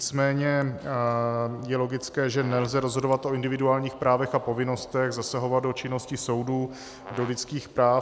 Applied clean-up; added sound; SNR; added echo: none; Brass instrument; 17 dB; none.